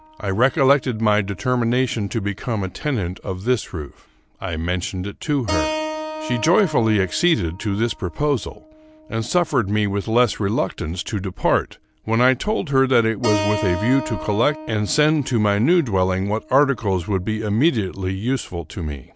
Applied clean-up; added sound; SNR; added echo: none; Keyboard (musical); 13 dB; none.